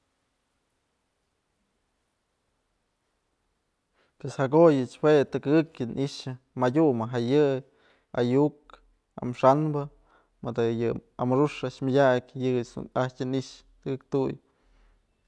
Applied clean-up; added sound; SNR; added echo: none; none; none; none.